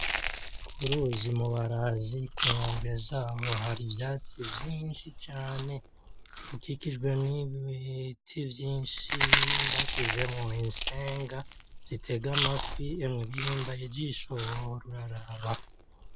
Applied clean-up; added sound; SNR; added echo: none; Chewing, mastication; -1 dB; none.